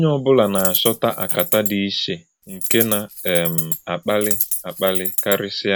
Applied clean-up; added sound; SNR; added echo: none; Coin (dropping); 3 dB; none.